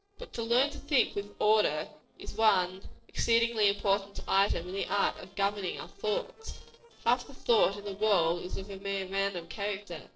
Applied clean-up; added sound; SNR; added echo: neural separator model SepFormer DNS4.